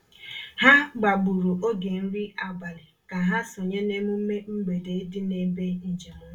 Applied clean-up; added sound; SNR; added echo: none; none; none; reverberation time 0.2 s.